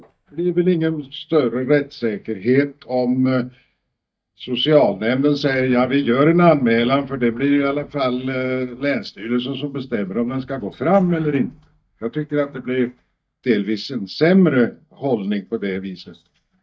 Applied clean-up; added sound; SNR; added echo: neural mask model DeepFilterNet 3.